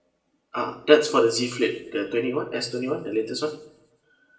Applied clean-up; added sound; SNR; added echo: none; none; none; reverberation time 0.7 s.